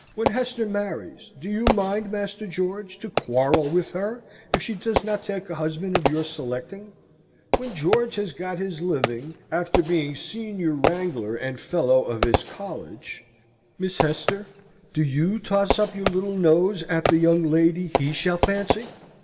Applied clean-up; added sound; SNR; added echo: none; Fireworks; 5 dB; reverberation time 2.4 s.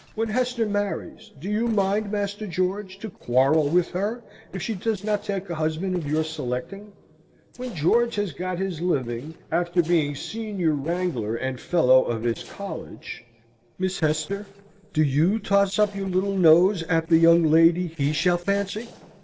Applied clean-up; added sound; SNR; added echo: neural separator model SepFormer DNS4.